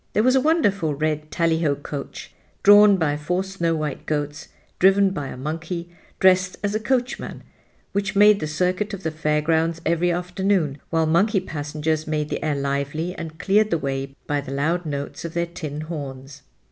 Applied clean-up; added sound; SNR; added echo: none; none; none; none.